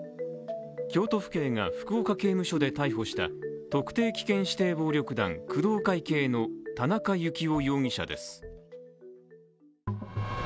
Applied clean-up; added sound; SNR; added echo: none; none; none; none.